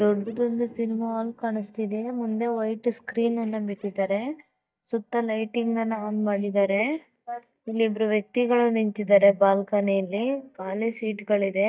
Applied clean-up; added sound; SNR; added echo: neural mask model DeepFilterNet 3.